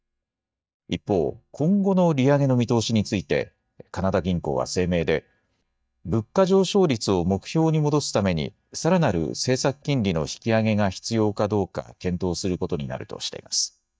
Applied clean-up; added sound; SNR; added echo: neural mask model DeepFilterNet 3.